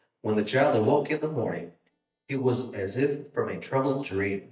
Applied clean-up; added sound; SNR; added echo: neural mask model DeepFilterNet 3.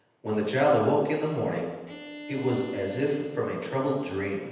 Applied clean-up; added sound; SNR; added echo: none; Bowed string instrument; 16 dB; reverberation time 1.1 s.